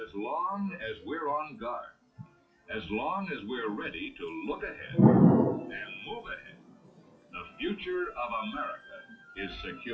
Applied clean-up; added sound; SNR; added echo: classical method WPE with log-MMSE.